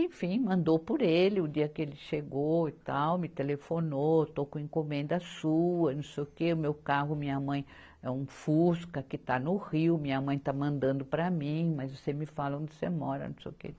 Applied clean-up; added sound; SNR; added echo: none; none; none; none.